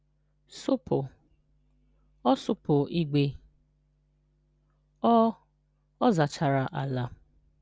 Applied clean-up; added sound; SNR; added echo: none; none; none; none.